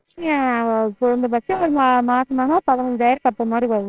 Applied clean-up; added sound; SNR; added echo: neural separator model SepFormer WHAMR!.